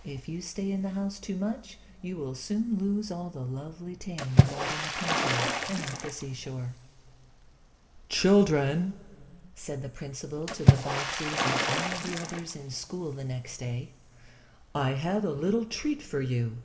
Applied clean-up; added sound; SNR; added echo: none; Water / Splash, splatter; 1 dB; reverberation time 2.8 s.